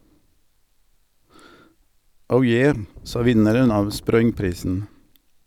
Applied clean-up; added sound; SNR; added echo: none; Wind; 15 dB; none.